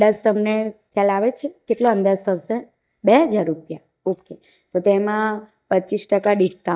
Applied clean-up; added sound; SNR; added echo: neural mask model DeepFilterNet 3.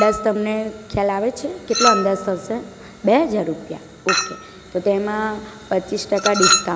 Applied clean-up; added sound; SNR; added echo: none; Chink, clink; 4 dB; none.